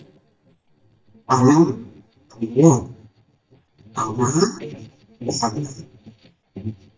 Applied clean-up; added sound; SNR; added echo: neural mask model DeepFilterNet 3.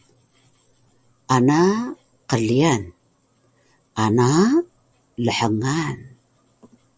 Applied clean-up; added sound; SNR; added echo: none; none; none; none.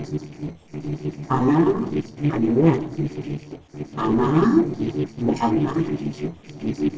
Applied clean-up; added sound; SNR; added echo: neural separator model SepFormer DNS4.